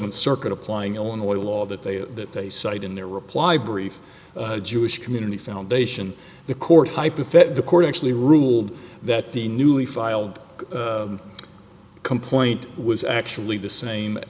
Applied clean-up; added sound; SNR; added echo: none; none; none; none.